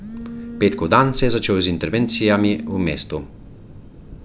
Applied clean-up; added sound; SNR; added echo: none; Telephone; 13 dB; none.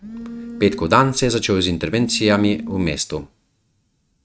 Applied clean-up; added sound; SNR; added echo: neural mask model RNNoise.